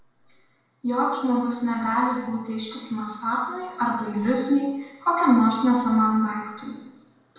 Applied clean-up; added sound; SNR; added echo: none; none; none; reverberation time 1.0 s.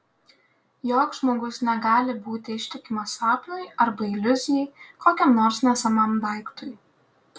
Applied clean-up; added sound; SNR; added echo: none; none; none; none.